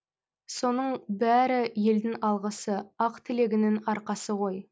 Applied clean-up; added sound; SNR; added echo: none; none; none; none.